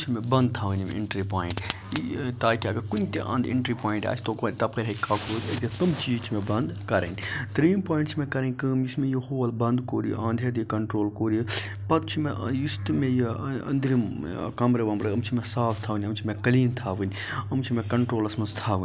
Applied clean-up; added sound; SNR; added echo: none; none; none; none.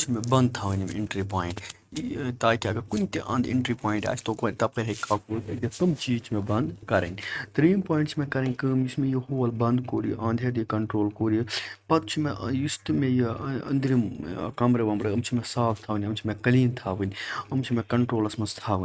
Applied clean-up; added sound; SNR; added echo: neural mask model RNNoise.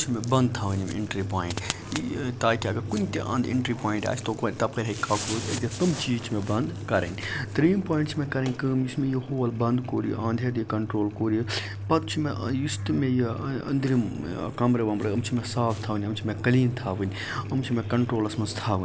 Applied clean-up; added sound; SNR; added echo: none; Boiling; 17 dB; none.